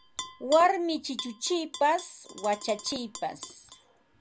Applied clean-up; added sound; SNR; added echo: none; Tap / Glass; 15 dB; none.